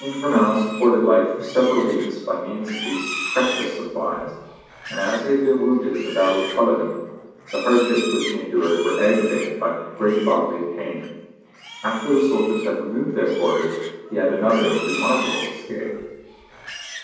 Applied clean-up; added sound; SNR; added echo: none; Livestock, farm animals, working animals; 12 dB; reverberation time 1.2 s.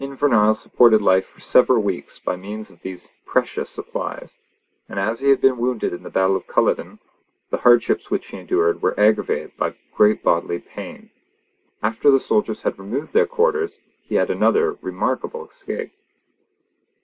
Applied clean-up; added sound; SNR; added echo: none; none; none; none.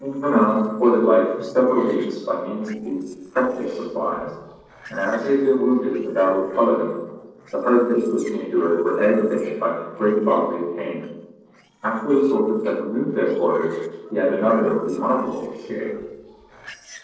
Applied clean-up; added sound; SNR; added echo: neural separator model SepFormer DNS4.